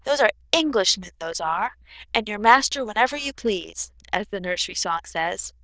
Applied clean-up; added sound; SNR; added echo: neural diffusion model UNIVERSE++.